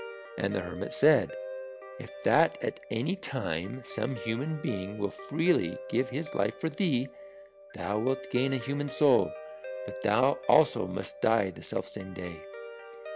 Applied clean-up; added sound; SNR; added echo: none; Guitar; 13 dB; none.